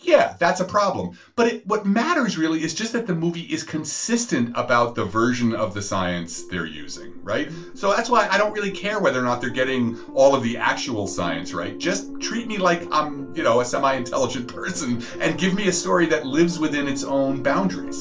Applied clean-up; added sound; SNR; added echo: none; none; none; reverberation time 0.2 s.